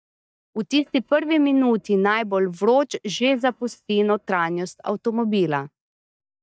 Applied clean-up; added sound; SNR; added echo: neural mask model DeepFilterNet 3.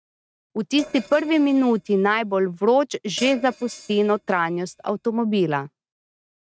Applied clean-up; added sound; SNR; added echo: neural mask model RNNoise.